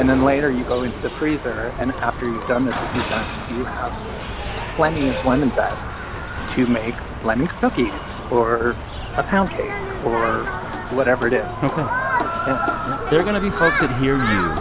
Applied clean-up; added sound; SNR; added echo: none; Human group actions; 4 dB; none.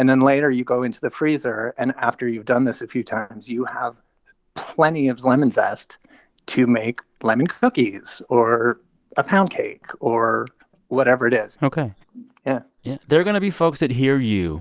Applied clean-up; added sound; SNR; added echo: none; none; none; none.